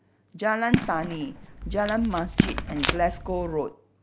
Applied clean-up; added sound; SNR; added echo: none; Packing tape, duct tape + Fireworks; 0 dB; none.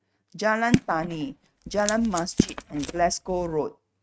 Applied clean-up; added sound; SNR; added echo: neural mask model RNNoise.